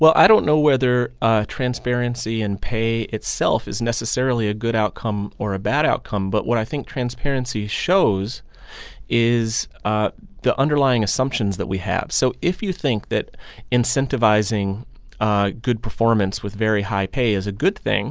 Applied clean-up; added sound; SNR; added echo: none; none; none; none.